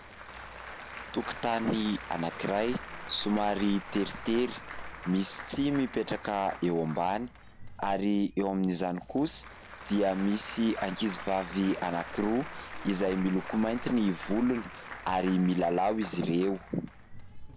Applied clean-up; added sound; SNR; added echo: none; Applause / Crowd; 12 dB; none.